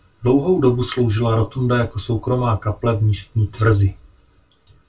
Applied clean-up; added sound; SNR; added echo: none; none; none; reverberation time 0.2 s.